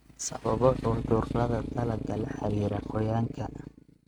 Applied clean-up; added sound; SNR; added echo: neural mask model RNNoise.